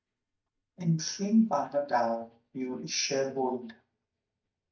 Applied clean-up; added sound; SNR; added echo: neural mask model DeepFilterNet 3.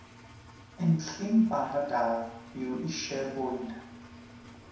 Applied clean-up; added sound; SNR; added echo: none; Engine; 17 dB; reverberation time 0.7 s.